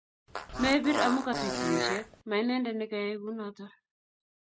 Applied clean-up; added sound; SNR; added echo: none; Fart; 2 dB; none.